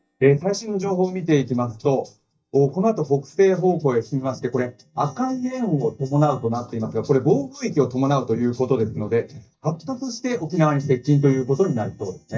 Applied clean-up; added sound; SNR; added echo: neural mask model DeepFilterNet 3.